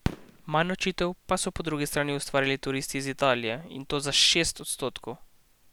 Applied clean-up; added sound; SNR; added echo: none; Fireworks; 11 dB; none.